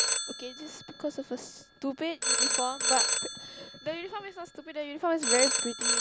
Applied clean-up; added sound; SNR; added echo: none; Telephone; -4 dB; none.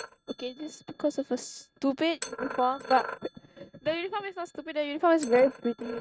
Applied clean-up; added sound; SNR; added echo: neural mask model RNNoise.